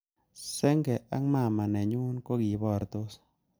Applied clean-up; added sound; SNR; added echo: none; none; none; none.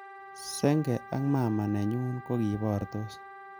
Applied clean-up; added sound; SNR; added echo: none; Wind instrument, woodwind instrument; 16 dB; none.